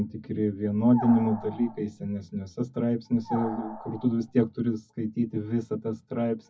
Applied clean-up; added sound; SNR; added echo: classical method WPE with log-MMSE.